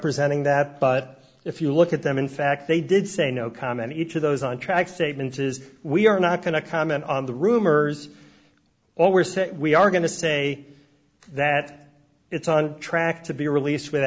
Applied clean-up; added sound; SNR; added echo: none; none; none; none.